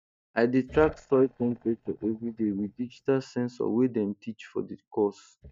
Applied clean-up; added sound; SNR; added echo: neural mask model DeepFilterNet 3.